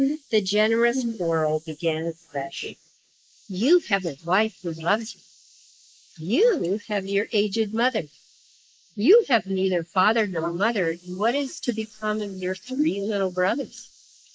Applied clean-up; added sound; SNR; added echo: neural mask model Resemble Enhance denoiser.